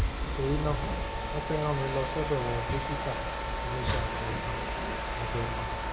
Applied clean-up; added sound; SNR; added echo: none; Mechanisms; -2 dB; reverberation time 0.9 s.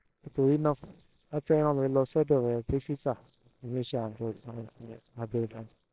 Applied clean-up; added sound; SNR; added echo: neural separator model SepFormer WHAMR!.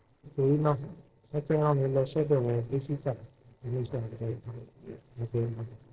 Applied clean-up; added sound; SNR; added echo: neural separator model SepFormer DNS4.